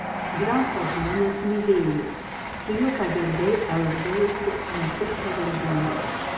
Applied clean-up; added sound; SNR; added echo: none; Train; 5 dB; reverberation time 1.0 s.